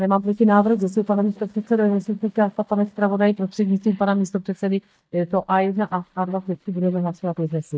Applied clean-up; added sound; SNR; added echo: neural mask model DeepFilterNet 3.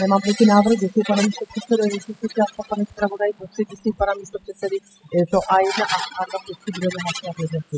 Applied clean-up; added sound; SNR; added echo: classical method spectral subtraction.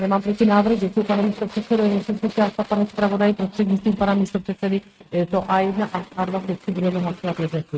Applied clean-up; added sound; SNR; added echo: neural mask model RNNoise.